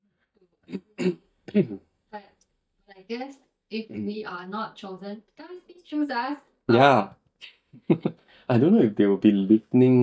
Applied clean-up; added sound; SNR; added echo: neural mask model DeepFilterNet 3.